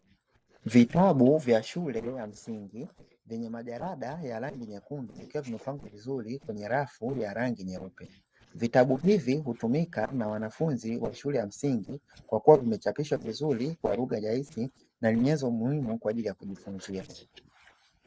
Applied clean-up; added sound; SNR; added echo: neural separator model SepFormer DNS4.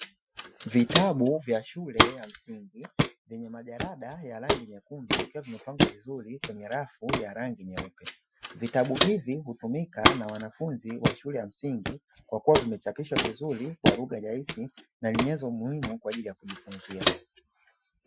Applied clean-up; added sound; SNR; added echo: classical method Wiener filter.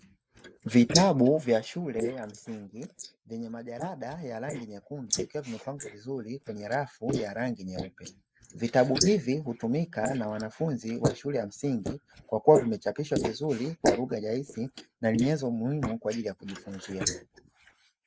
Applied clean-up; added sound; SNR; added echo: neural mask model Resemble Enhance denoiser.